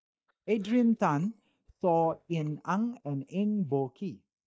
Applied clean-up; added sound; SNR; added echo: neural mask model DeepFilterNet 3.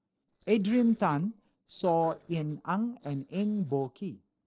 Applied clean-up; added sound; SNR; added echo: neural separator model SepFormer DNS4.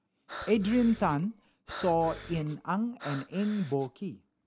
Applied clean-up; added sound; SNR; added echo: none; Burping, eructation + Breathing; 14 dB; none.